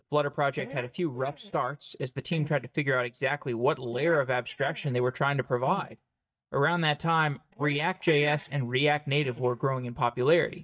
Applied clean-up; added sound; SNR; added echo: neural mask model DeepFilterNet 3.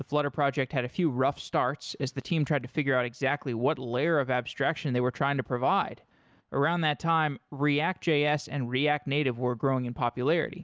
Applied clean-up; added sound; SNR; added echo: none; none; none; none.